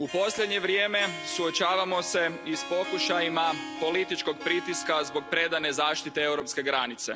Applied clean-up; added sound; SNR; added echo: none; Harp; 11 dB; none.